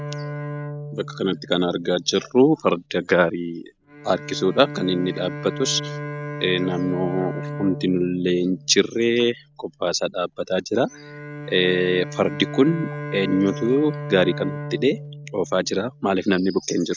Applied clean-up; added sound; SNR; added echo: none; Bowed string instrument; 11 dB; none.